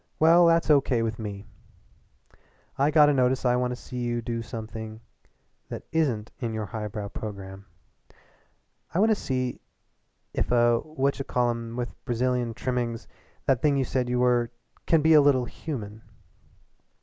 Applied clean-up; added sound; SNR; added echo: none; none; none; none.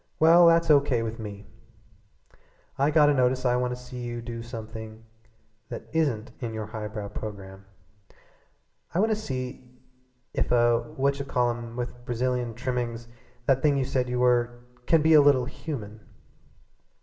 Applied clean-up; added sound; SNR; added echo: none; none; none; reverberation time 0.7 s.